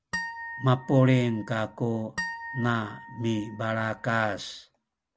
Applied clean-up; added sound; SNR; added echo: none; Harp; 12 dB; none.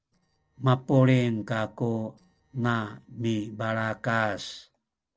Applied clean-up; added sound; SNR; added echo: neural separator model SepFormer DNS4.